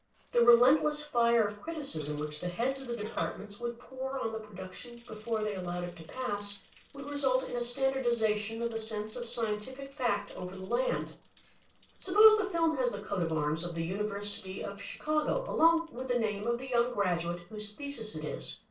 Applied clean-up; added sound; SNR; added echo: neural separator model SepFormer DNS4.